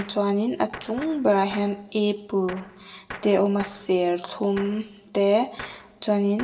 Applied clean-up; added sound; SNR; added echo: none; Gunshot, gunfire; 19 dB; reverberation time 1.7 s.